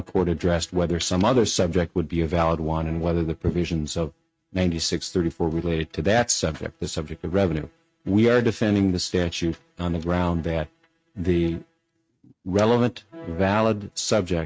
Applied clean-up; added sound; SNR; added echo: neural mask model RNNoise.